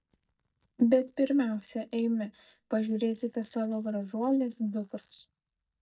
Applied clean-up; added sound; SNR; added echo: neural mask model DeepFilterNet 3.